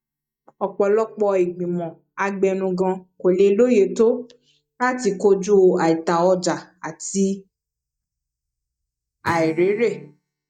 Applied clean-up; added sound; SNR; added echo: neural mask model DeepFilterNet 3.